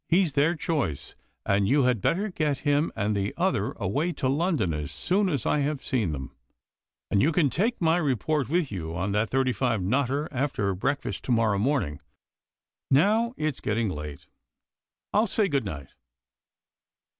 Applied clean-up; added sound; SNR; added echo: none; none; none; none.